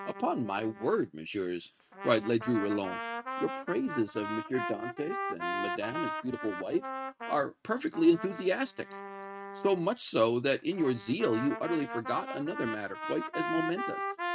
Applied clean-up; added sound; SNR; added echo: neural mask model RNNoise.